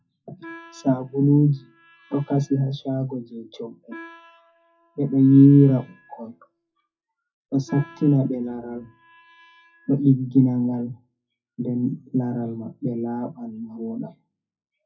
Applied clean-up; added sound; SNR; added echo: classical method WPE with log-MMSE.